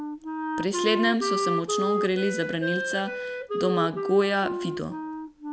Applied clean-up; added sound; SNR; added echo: none; Wind instrument, woodwind instrument; 2 dB; none.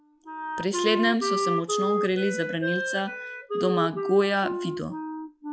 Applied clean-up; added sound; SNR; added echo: classical method log-MMSE.